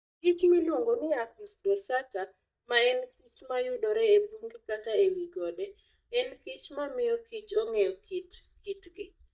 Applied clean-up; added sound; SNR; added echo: neural mask model DeepFilterNet 3.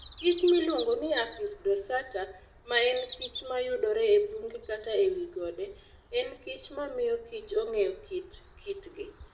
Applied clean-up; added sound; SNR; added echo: none; Bird vocalization, bird call, bird song; 12 dB; reverberation time 0.5 s.